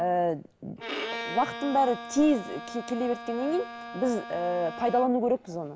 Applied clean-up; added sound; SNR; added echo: none; Bowed string instrument; 11 dB; none.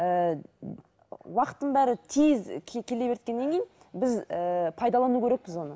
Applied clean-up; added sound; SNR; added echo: none; none; none; none.